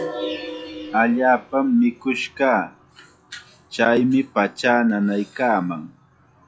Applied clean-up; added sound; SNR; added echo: classical method log-MMSE.